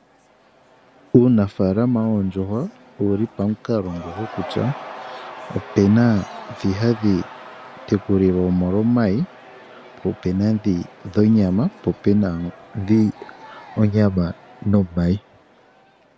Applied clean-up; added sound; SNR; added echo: none; Crowd / Cheering; 19 dB; none.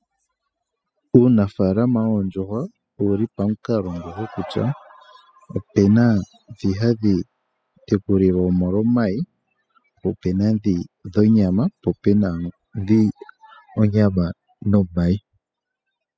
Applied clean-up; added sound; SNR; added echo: classical method spectral subtraction.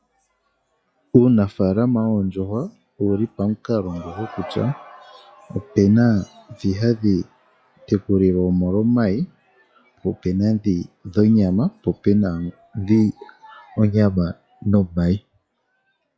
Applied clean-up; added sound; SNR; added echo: classical method log-MMSE.